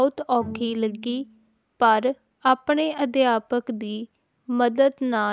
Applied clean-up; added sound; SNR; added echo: none; Bowed string instrument; 18 dB; none.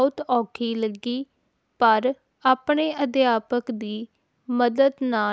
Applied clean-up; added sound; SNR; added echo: none; none; none; none.